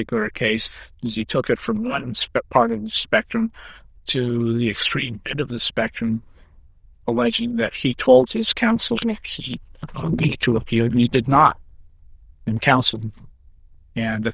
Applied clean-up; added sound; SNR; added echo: neural diffusion model UNIVERSE++.